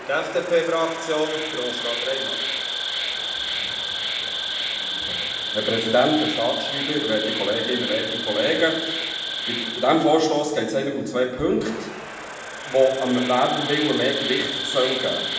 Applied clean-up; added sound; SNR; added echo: none; Insect; 4 dB; reverberation time 1.2 s.